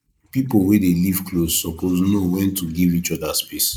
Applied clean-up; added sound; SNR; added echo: neural mask model Resemble Enhance denoiser.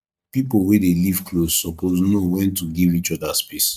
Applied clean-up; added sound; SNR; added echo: neural mask model DeepFilterNet 3.